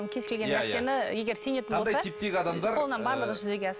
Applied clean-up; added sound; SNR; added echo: none; Bowed string instrument; 12 dB; none.